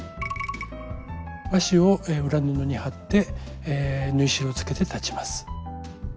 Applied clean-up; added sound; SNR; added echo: none; none; none; none.